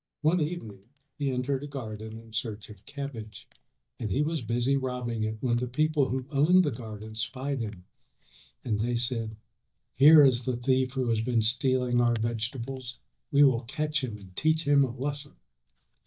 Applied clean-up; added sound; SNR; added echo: neural mask model DeepFilterNet 3.